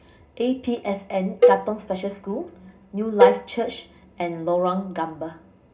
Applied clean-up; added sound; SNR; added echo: none; Cowbell; -3 dB; reverberation time 0.2 s.